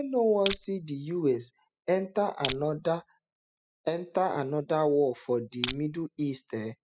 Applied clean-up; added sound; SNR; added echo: classical method spectral subtraction.